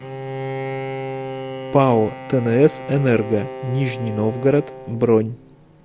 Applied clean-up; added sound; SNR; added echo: none; Bowed string instrument; 10 dB; none.